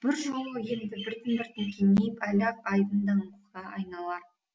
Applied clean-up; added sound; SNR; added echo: none; none; none; none.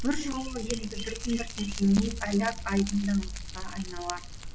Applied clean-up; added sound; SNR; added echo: none; Fire; 6 dB; none.